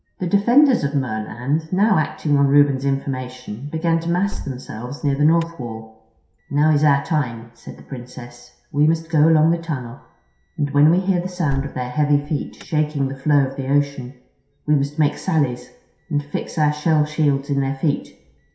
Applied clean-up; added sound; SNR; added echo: none; Alarm; 19 dB; reverberation time 0.7 s.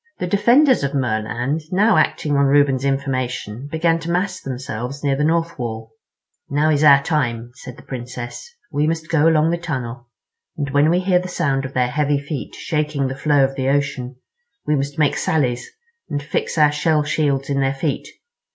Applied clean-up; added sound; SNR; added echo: none; none; none; none.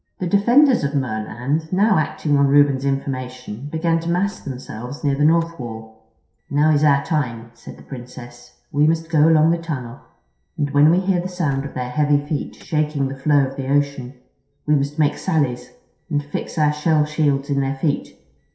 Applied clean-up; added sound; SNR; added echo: neural separator model SepFormer DNS4.